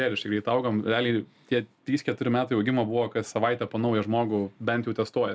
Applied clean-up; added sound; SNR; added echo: none; none; none; none.